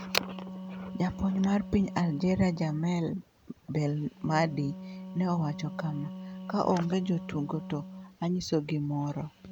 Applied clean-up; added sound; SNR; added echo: none; Wind instrument, woodwind instrument; 12 dB; none.